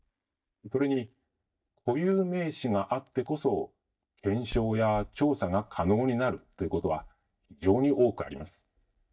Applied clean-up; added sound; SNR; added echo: neural mask model DeepFilterNet 3.